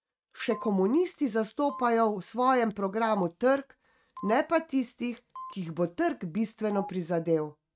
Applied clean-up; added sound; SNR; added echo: neural mask model RNNoise.